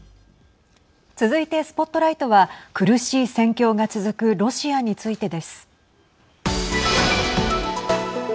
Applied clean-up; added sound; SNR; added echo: none; none; none; none.